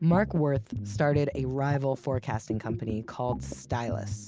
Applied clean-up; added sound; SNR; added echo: none; none; none; none.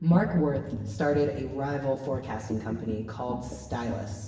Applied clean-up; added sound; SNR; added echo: none; none; none; reverberation time 1.2 s.